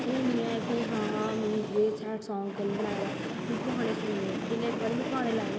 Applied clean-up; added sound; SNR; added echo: none; Train; 4 dB; none.